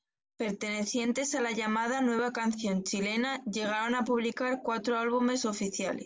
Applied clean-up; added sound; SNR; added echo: none; none; none; none.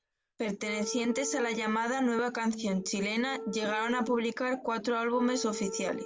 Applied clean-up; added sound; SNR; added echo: none; Wind instrument, woodwind instrument; 12 dB; none.